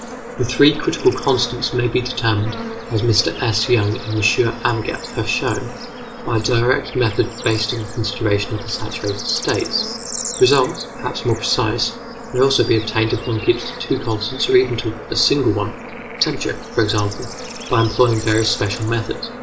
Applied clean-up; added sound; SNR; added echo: none; Bird / Insect / Frog; 12 dB; reverberation time 1.1 s.